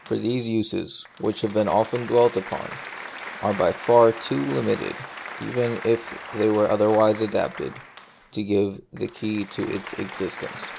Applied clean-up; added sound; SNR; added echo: none; Applause; 14 dB; none.